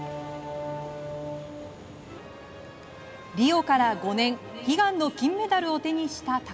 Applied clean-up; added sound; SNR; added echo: none; none; none; none.